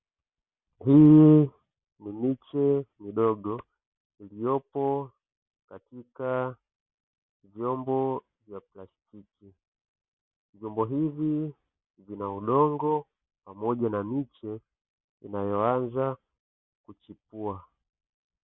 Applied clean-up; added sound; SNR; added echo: none; none; none; none.